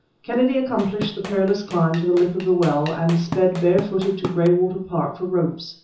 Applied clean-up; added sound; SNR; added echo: none; Drum / Drum kit; 14 dB; reverberation time 0.6 s.